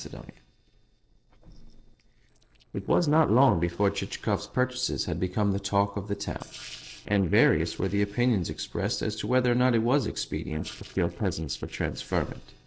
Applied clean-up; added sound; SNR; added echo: neural separator model SepFormer DNS4.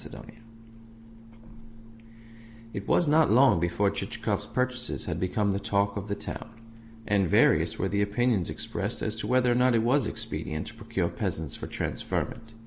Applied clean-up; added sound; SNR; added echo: none; none; none; none.